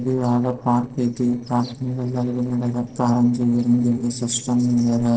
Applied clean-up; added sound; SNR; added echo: neural separator model SepFormer DNS4.